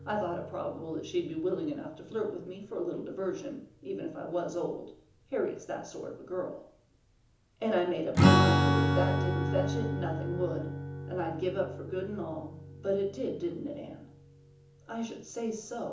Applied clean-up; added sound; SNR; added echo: none; Strum; -1 dB; reverberation time 0.7 s.